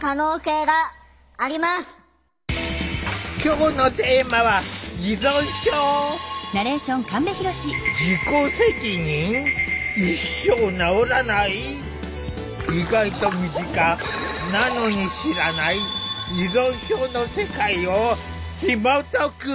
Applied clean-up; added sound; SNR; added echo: none; none; none; none.